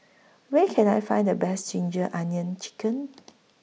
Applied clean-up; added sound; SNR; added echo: none; none; none; none.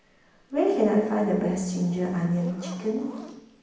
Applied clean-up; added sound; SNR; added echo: none; Zipper (clothing); 20 dB; reverberation time 0.9 s.